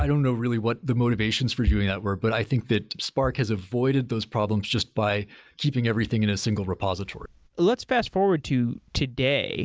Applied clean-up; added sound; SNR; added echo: none; none; none; none.